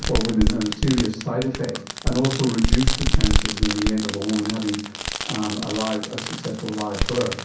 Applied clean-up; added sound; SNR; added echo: none; Fireworks; -1 dB; reverberation time 0.6 s.